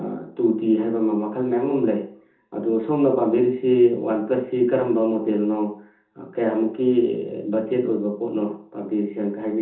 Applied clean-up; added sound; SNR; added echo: none; none; none; reverberation time 0.6 s.